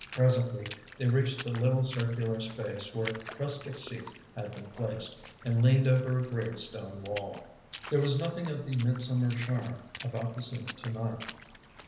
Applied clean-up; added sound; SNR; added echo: none; Water / Splash, splatter; 17 dB; reverberation time 0.8 s.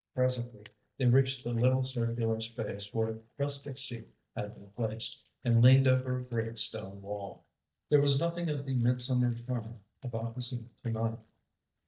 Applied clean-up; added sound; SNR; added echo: neural mask model DeepFilterNet 3.